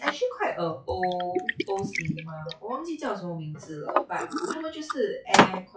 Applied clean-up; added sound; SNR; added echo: classical method log-MMSE.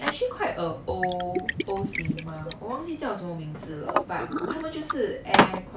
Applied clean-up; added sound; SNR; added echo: none; Liquid; -1 dB; none.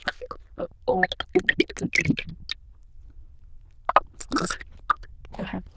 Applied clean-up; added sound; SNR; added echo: neural diffusion model UNIVERSE++.